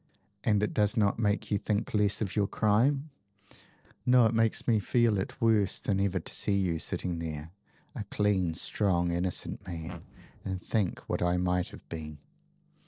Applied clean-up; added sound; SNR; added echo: neural separator model SepFormer DNS4.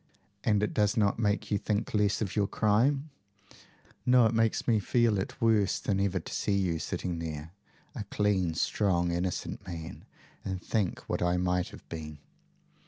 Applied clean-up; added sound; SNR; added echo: none; none; none; none.